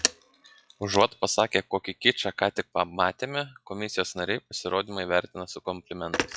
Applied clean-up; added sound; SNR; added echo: classical method log-MMSE.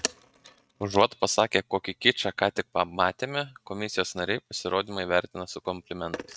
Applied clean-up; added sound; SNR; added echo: neural mask model RNNoise.